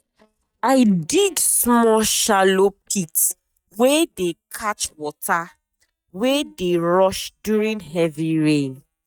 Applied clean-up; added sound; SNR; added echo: neural mask model DeepFilterNet 3.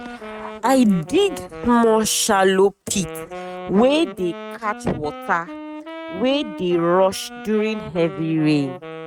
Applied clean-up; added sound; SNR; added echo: neural mask model RNNoise.